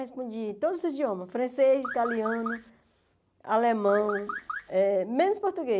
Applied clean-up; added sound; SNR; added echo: none; Car; 10 dB; none.